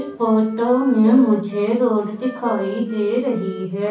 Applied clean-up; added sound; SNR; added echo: none; Wind instrument, woodwind instrument; 16 dB; reverberation time 0.6 s.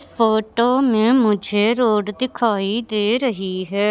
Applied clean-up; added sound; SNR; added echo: none; none; none; none.